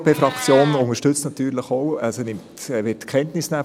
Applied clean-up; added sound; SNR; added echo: none; Meow; 16 dB; none.